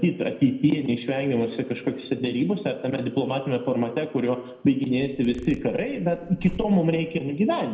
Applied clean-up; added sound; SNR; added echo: neural separator model SepFormer DNS4.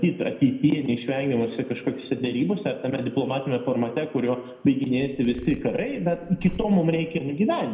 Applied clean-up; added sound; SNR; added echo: none; Zipper (clothing); 17 dB; reverberation time 0.7 s.